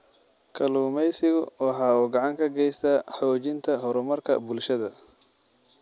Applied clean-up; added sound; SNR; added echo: none; none; none; none.